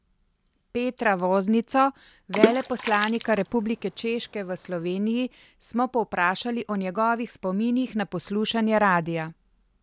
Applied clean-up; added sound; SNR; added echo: none; Water / Splash, splatter; 3 dB; none.